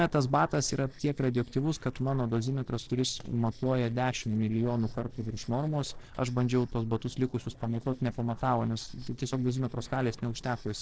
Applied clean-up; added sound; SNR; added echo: neural separator model SepFormer DNS4.